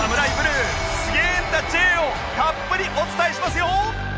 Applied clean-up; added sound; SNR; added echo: none; none; none; none.